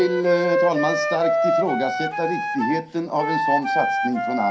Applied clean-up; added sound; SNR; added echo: none; Wind instrument, woodwind instrument; -2 dB; reverberation time 0.3 s.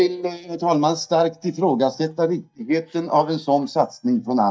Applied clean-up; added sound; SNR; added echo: neural mask model DeepFilterNet 3.